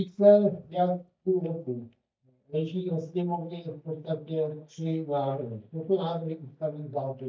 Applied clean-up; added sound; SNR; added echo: neural mask model DeepFilterNet 3.